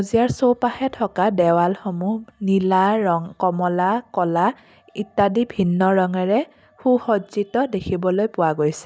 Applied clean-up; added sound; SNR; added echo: none; none; none; none.